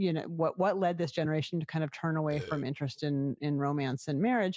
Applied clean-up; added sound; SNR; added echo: none; Burping, eructation; 12 dB; none.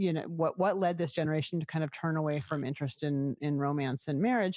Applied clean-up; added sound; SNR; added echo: neural mask model Resemble Enhance denoiser.